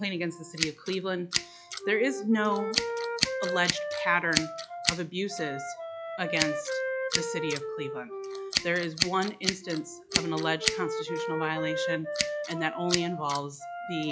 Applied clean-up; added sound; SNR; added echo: classical method log-MMSE.